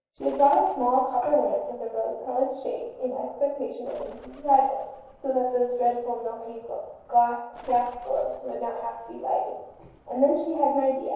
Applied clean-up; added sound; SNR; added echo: neural separator model SepFormer DNS4.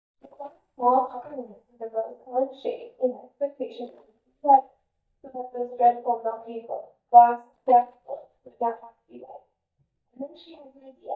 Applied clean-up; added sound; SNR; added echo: neural mask model DeepFilterNet 3.